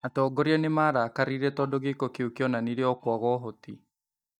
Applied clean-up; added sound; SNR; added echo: neural mask model DeepFilterNet 3.